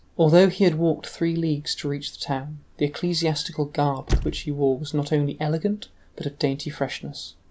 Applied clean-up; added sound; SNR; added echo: none; Squeak / Slam; 7 dB; none.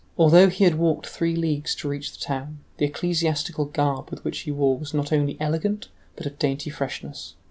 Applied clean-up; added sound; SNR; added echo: none; none; none; none.